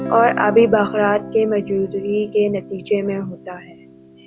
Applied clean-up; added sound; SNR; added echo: none; Guitar; 12 dB; none.